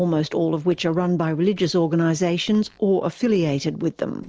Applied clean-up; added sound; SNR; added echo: neural separator model SepFormer DNS4.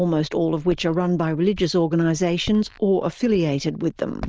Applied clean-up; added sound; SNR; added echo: neural diffusion model UNIVERSE++.